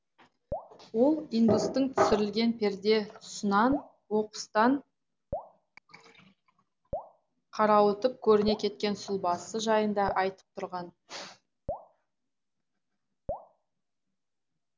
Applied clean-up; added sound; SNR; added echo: none; Drip; 15 dB; none.